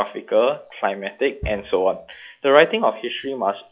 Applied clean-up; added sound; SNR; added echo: classical method log-MMSE.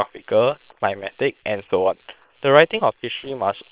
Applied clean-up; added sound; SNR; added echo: neural separator model SepFormer WHAM!.